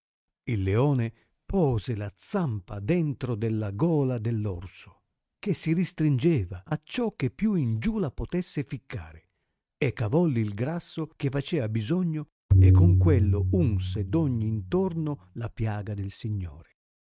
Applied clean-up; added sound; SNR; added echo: neural mask model RNNoise.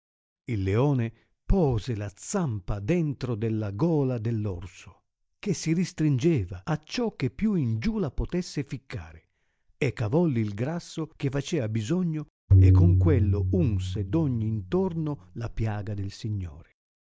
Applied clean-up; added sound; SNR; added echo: neural mask model DeepFilterNet 3.